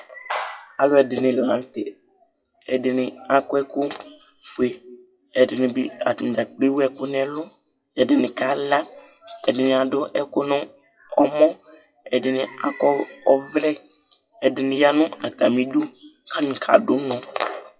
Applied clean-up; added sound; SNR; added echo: classical method WPE with log-MMSE.